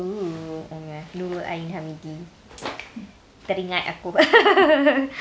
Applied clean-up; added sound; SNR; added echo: none; none; none; none.